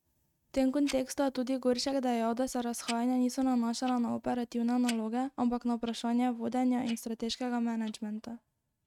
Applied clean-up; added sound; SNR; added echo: neural mask model RNNoise.